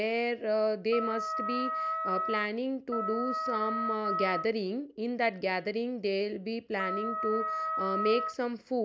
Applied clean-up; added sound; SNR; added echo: none; Wind instrument, woodwind instrument; 2 dB; none.